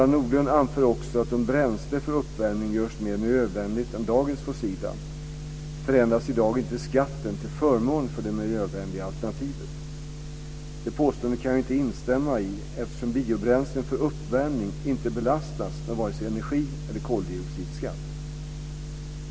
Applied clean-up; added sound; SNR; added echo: none; none; none; none.